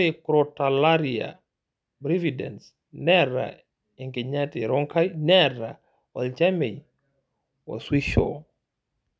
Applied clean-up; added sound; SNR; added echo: none; none; none; none.